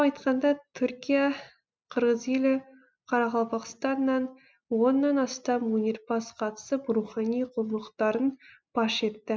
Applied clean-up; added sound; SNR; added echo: none; none; none; none.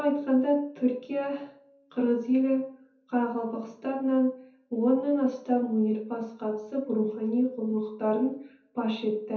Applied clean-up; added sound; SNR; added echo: none; none; none; reverberation time 0.5 s.